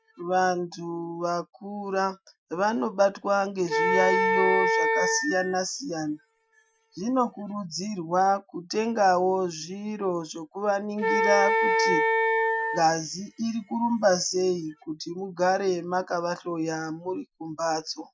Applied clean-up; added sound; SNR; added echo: classical method Wiener filter.